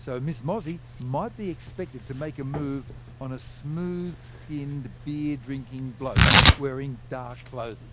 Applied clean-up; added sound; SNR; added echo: none; Tearing; -5 dB; none.